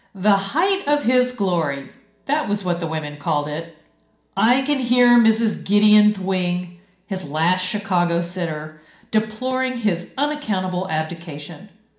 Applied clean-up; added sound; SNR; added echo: none; none; none; reverberation time 0.5 s.